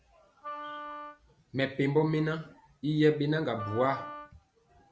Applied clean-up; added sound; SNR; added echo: none; Wind instrument, woodwind instrument; 13 dB; none.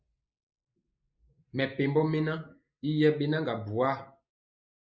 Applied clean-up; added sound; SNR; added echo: neural mask model Resemble Enhance denoiser.